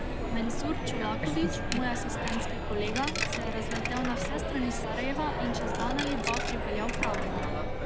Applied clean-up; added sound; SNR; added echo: none; Chime + Coin (dropping); -4 dB; none.